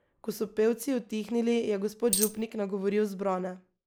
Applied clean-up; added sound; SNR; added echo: neural mask model Resemble Enhance denoiser.